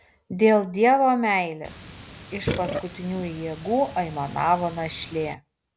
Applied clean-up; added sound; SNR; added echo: none; Burping, eructation; 11 dB; none.